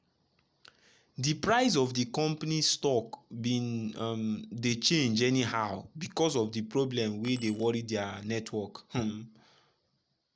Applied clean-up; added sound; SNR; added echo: none; Keys jangling; -1 dB; none.